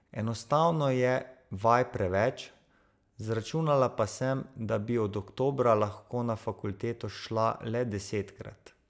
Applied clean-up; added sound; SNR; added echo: none; none; none; none.